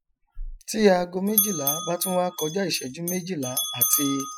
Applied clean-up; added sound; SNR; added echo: classical method Wiener filter.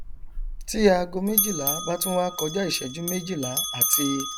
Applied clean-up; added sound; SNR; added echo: none; Bell; 2 dB; none.